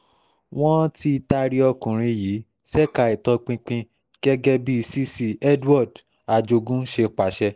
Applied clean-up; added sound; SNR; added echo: neural mask model Resemble Enhance denoiser.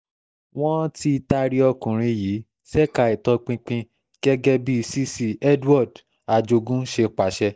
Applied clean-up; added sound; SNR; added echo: neural mask model DeepFilterNet 3.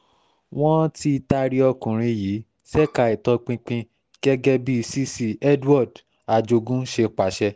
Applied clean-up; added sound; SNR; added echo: none; Bowed string instrument; 19 dB; none.